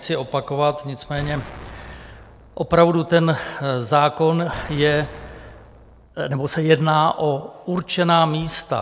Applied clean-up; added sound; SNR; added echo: none; Explosion; 18 dB; none.